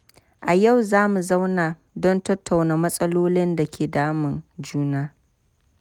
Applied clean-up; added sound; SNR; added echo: none; none; none; none.